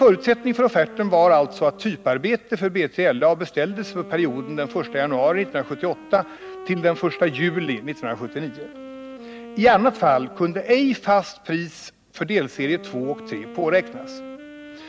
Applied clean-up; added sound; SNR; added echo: none; Wind instrument, woodwind instrument; 17 dB; none.